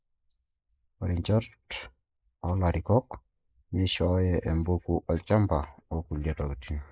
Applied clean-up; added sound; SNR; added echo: neural mask model Resemble Enhance denoiser.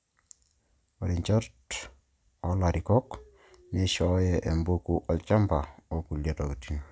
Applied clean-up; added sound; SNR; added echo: none; none; none; none.